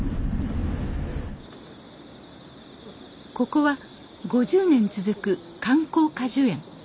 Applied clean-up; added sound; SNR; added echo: none; none; none; none.